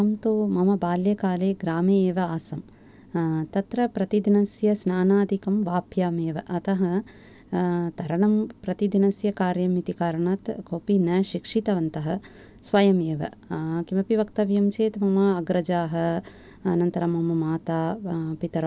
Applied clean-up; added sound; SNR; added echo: none; none; none; none.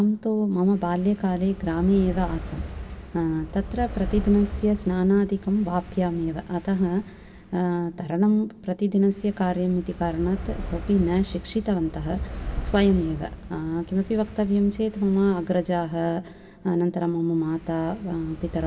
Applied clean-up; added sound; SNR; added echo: none; Fire; 12 dB; reverberation time 2.3 s.